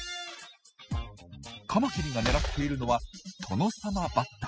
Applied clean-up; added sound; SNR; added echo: classical method spectral subtraction.